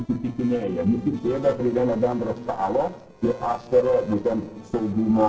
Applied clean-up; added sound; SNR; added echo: neural separator model SepFormer DNS4.